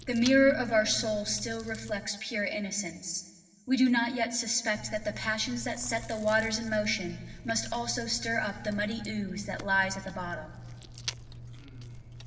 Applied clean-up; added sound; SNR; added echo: none; Chewing, mastication; 14 dB; reverberation time 2.1 s.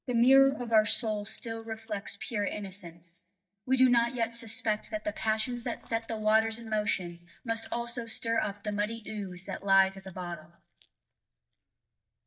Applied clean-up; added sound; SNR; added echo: neural mask model DeepFilterNet 3.